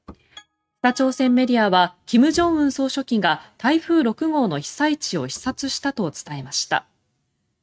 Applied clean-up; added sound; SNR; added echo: neural mask model RNNoise.